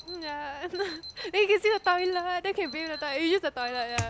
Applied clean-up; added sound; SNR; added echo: none; Alarm; 13 dB; none.